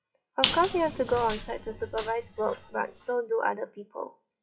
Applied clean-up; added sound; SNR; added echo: classical method WPE with log-MMSE.